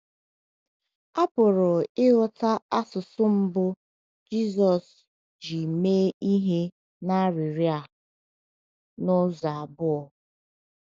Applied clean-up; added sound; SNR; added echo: none; none; none; none.